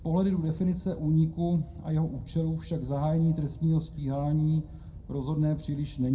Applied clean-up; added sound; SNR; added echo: none; Wind / Boat, Water vehicle; 16 dB; reverberation time 0.2 s.